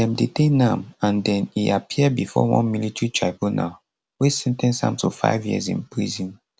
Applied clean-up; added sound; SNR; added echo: none; none; none; none.